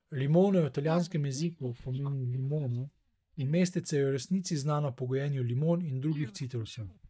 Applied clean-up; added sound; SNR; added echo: neural mask model DeepFilterNet 3.